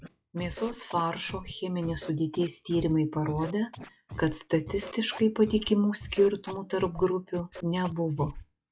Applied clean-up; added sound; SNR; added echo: classical method log-MMSE.